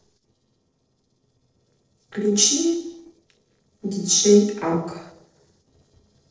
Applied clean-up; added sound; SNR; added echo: neural separator model SepFormer DNS4.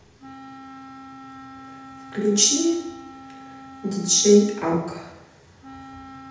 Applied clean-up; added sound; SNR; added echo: none; Wind instrument, woodwind instrument; 18 dB; reverberation time 0.8 s.